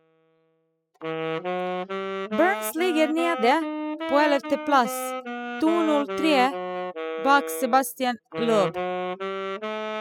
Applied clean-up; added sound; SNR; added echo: classical method spectral subtraction.